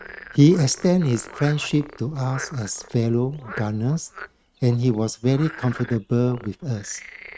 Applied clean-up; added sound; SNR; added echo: neural mask model RNNoise.